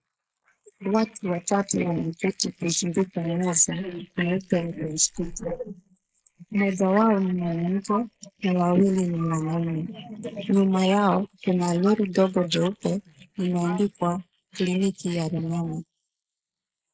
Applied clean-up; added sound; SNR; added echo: neural mask model Resemble Enhance denoiser.